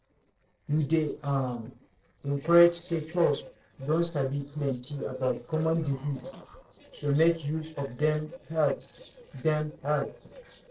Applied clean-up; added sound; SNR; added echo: neural separator model SepFormer DNS4.